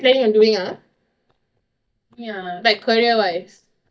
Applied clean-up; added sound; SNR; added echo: neural mask model DeepFilterNet 3.